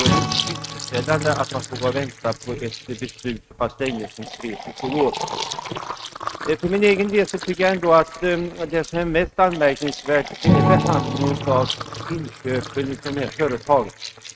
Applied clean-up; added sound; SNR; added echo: neural mask model RNNoise.